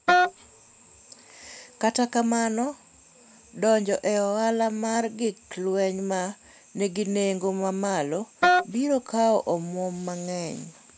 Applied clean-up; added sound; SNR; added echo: none; Wind instrument, woodwind instrument; -4 dB; none.